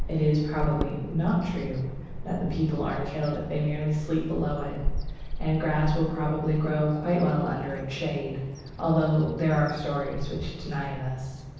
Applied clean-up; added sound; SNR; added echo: none; Bird vocalization, bird call, bird song; 7 dB; reverberation time 1.1 s.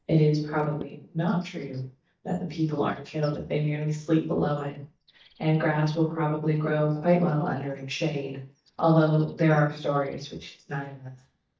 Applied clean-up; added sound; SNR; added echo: neural mask model DeepFilterNet 3.